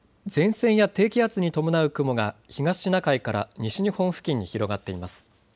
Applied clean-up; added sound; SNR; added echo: none; none; none; none.